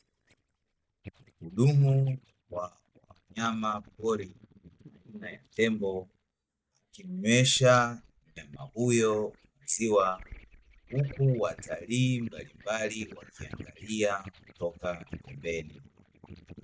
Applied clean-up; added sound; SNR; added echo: neural mask model DeepFilterNet 3.